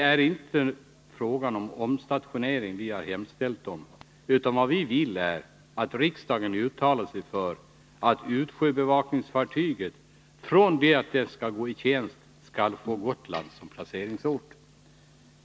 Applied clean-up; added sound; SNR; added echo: none; none; none; none.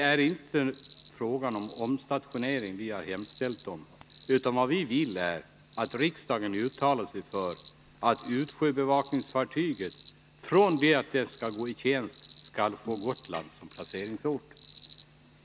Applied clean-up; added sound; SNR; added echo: none; Cricket; 0 dB; none.